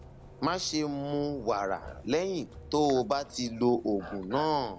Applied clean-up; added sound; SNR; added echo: none; Livestock, farm animals, working animals + Bus; 17 dB; none.